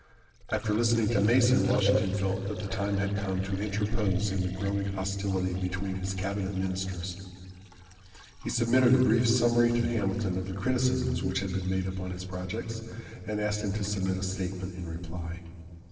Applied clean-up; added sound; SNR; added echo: neural separator model SepFormer DNS4.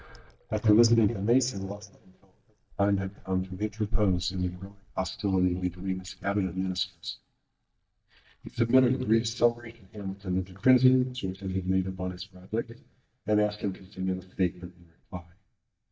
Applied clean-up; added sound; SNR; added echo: neural mask model DeepFilterNet 3.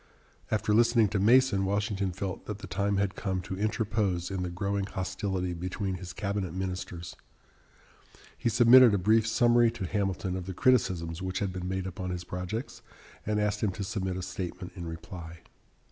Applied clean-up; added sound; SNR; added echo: none; none; none; none.